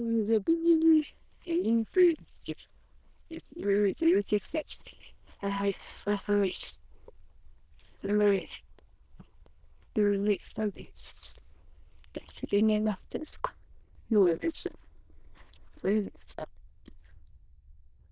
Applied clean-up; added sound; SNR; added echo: neural diffusion model UNIVERSE++.